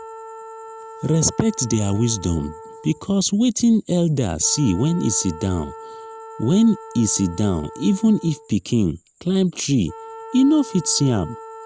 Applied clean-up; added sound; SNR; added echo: none; Wind instrument, woodwind instrument; 17 dB; none.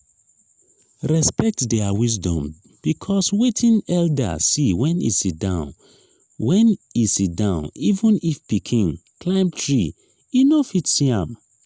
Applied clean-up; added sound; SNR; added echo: none; none; none; none.